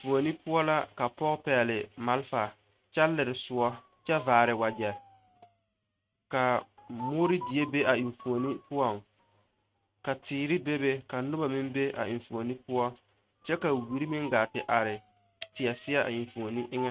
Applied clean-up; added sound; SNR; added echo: neural mask model RNNoise.